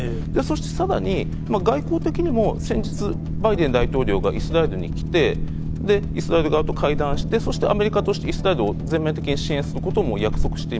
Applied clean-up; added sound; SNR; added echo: none; Boat, Water vehicle; 3 dB; none.